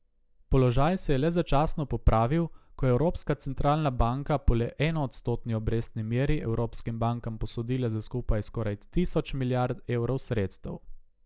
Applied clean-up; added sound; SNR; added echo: none; none; none; none.